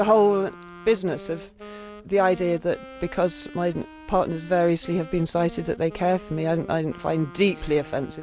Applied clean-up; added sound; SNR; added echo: none; Wind instrument, woodwind instrument; 18 dB; none.